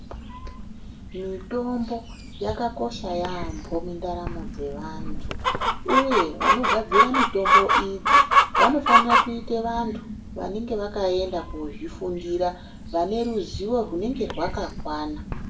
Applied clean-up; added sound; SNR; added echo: none; Chicken, rooster; -3 dB; reverberation time 0.2 s.